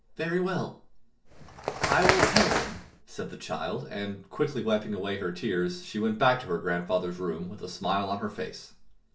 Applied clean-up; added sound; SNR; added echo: none; Bird; -2 dB; reverberation time 0.2 s.